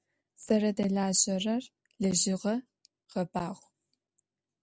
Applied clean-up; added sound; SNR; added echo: none; none; none; none.